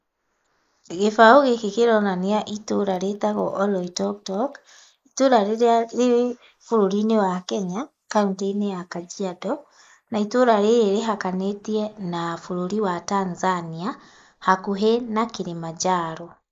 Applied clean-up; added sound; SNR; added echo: neural mask model Resemble Enhance denoiser.